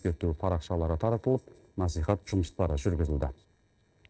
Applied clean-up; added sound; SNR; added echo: neural separator model SepFormer DNS4.